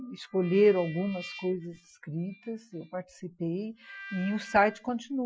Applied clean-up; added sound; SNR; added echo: classical method Wiener filter.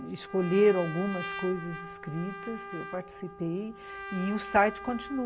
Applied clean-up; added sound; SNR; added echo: none; Trumpet; 11 dB; none.